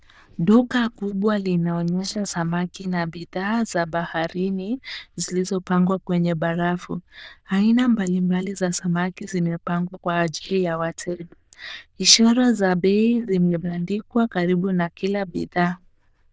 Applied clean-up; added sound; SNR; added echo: neural diffusion model UNIVERSE++.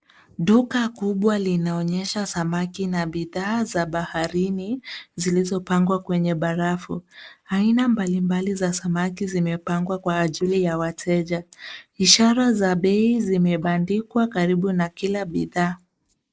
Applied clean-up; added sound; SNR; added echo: neural mask model Resemble Enhance denoiser.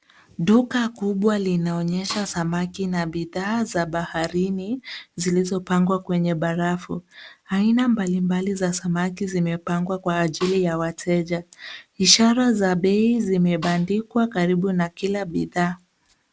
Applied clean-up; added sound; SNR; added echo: none; Snare drum; 16 dB; none.